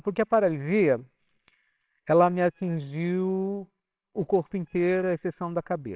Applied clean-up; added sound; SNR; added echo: neural separator model SepFormer WHAMR!.